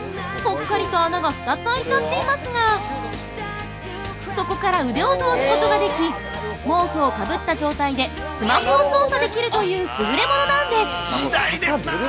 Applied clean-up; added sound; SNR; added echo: none; none; none; none.